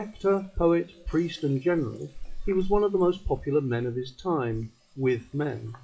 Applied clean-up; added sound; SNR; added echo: classical method WPE with log-MMSE.